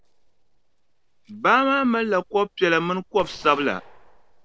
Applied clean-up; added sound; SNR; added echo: neural separator model SepFormer DNS4.